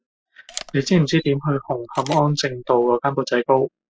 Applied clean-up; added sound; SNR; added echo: classical method spectral subtraction.